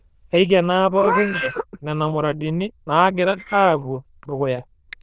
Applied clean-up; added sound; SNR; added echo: neural diffusion model UNIVERSE++.